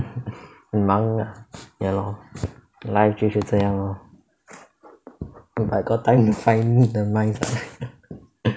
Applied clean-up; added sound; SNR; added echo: none; none; none; none.